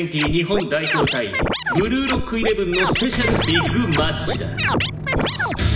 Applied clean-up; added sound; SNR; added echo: none; Scratching (performance technique); 1 dB; reverberation time 0.1 s.